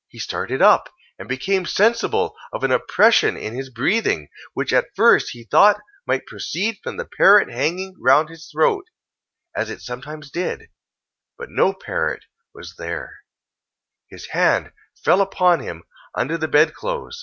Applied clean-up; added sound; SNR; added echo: none; none; none; none.